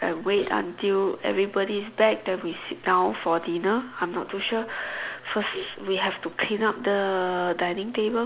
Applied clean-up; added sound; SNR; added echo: none; none; none; none.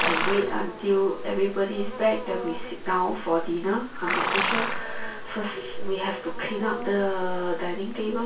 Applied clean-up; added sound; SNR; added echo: none; Livestock, farm animals, working animals; 7 dB; reverberation time 0.2 s.